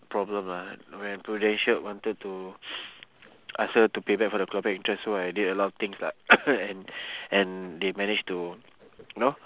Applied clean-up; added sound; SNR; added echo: none; none; none; none.